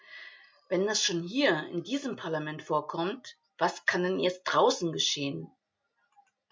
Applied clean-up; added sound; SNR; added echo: none; none; none; none.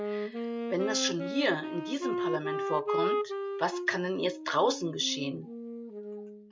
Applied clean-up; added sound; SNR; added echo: none; Wind instrument, woodwind instrument; 2 dB; none.